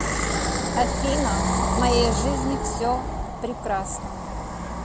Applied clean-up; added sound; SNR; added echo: none; Thunder / Rain; 17 dB; none.